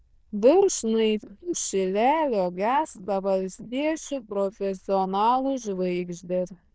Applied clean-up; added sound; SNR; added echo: neural diffusion model UNIVERSE++.